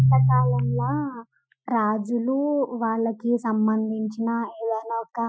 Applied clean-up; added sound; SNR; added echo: classical method Wiener filter.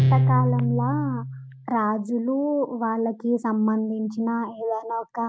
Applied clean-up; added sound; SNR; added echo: none; Guitar; 2 dB; none.